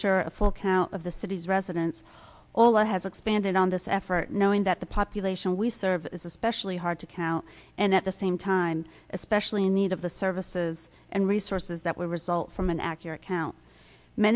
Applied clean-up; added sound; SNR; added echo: none; none; none; none.